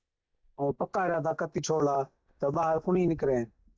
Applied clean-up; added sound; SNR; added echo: neural mask model DeepFilterNet 3.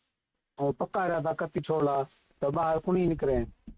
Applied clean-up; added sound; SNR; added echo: neural mask model RNNoise.